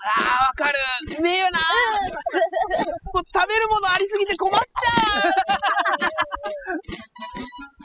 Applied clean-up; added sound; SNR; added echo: classical method spectral subtraction.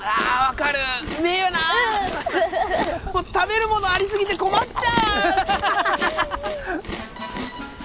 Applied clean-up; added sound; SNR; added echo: none; Chewing, mastication; 9 dB; none.